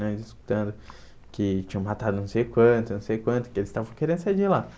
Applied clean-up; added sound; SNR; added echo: none; none; none; none.